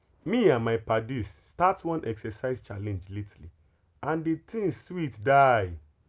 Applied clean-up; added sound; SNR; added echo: none; none; none; none.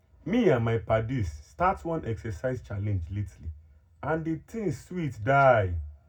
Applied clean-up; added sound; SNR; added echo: none; none; none; reverberation time 0.4 s.